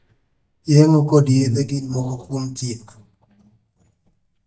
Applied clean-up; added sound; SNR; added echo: neural mask model DeepFilterNet 3.